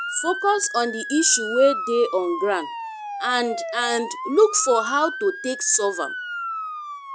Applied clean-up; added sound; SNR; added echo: none; Motor vehicle (road) / Siren; 8 dB; none.